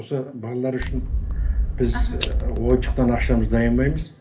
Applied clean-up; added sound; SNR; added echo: none; Scissors; -1 dB; reverberation time 0.3 s.